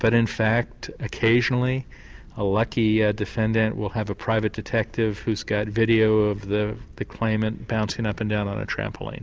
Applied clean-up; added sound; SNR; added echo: none; none; none; none.